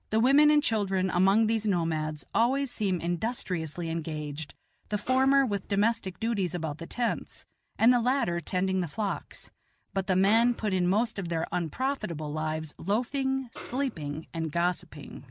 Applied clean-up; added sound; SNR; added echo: none; Snare drum; 17 dB; none.